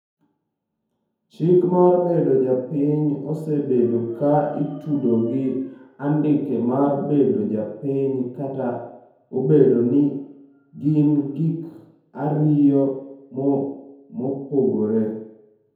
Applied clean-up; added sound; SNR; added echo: none; none; none; reverberation time 0.9 s.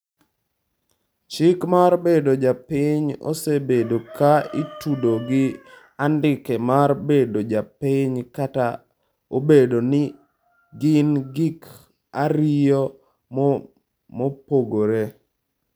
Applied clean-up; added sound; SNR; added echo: none; none; none; none.